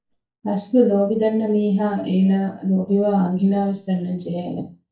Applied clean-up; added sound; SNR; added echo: neural mask model DeepFilterNet 3.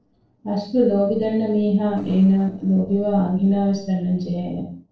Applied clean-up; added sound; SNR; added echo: neural separator model SepFormer DNS4.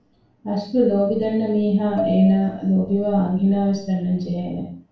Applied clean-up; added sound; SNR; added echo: none; Marimba, xylophone; 12 dB; reverberation time 0.4 s.